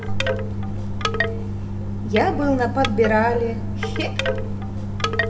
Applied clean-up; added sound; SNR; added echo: none; Wind chime / Wood; 7 dB; reverberation time 1.2 s.